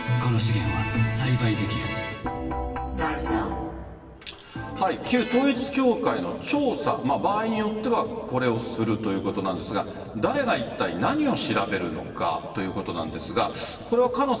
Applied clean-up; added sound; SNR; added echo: none; Motor vehicle (road); 18 dB; reverberation time 2.3 s.